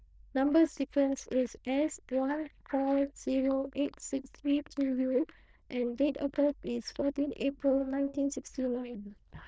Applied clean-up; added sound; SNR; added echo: neural diffusion model UNIVERSE++.